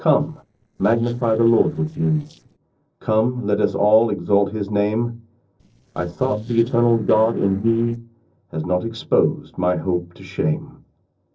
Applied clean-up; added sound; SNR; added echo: neural separator model SepFormer DNS4.